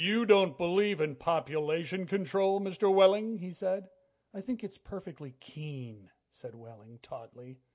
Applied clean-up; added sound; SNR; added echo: none; none; none; none.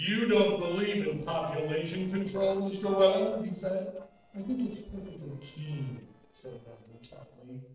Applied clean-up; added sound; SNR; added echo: neural separator model SepFormer DNS4.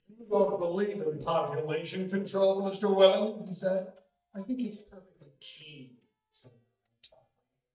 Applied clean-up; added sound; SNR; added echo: neural mask model DeepFilterNet 3.